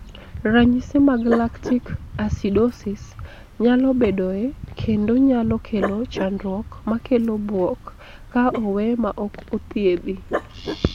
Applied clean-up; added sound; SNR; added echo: none; Dog; 13 dB; none.